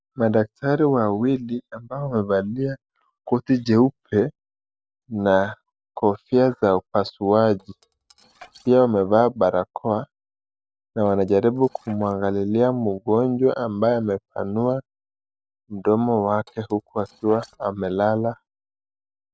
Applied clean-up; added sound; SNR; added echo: neural separator model SepFormer DNS4.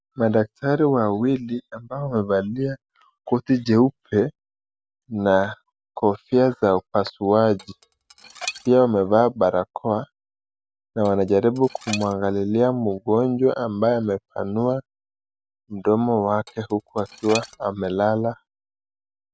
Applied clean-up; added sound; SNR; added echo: none; Dishes, pots, and pans; 15 dB; none.